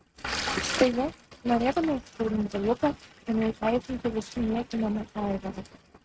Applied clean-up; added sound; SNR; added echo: neural mask model RNNoise.